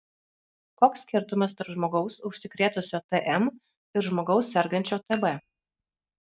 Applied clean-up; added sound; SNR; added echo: neural mask model RNNoise.